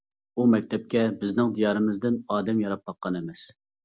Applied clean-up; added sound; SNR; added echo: none; none; none; none.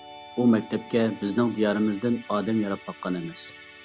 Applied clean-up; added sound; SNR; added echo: none; Musical instrument; 20 dB; none.